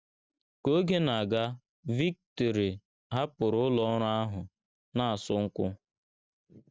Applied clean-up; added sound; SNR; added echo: none; none; none; none.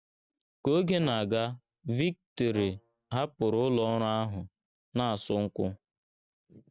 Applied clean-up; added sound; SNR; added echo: none; Brass instrument; 20 dB; none.